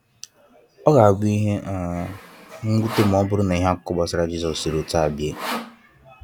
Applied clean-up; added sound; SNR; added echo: none; Sawing; 14 dB; none.